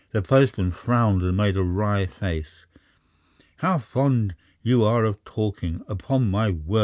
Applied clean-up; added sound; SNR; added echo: none; none; none; none.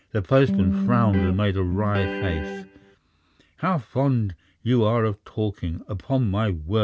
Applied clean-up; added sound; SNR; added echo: none; Electric guitar; 3 dB; none.